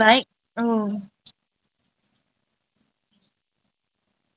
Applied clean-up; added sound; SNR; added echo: none; none; none; none.